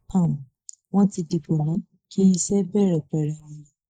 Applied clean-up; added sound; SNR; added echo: neural mask model Resemble Enhance denoiser.